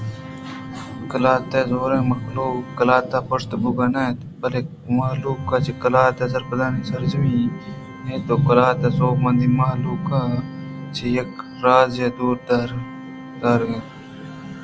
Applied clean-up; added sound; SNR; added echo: none; Organ; 18 dB; none.